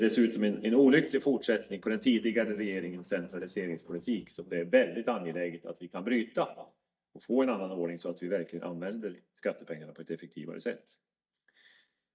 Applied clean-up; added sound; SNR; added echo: neural mask model DeepFilterNet 3.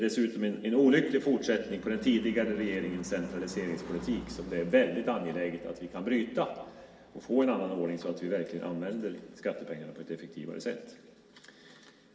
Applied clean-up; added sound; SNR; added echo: none; Car passing by / Engine / Truck; 17 dB; reverberation time 1.7 s.